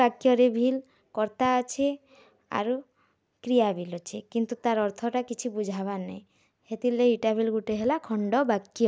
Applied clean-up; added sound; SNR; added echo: none; none; none; none.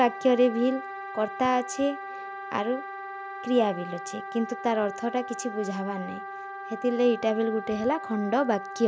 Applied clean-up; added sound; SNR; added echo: none; Wind instrument, woodwind instrument; 10 dB; none.